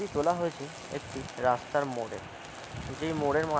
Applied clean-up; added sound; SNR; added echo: none; Tools; 19 dB; none.